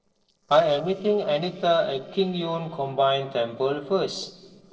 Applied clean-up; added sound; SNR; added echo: neural separator model SepFormer DNS4.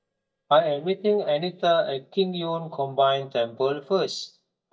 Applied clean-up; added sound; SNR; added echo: neural mask model DeepFilterNet 3.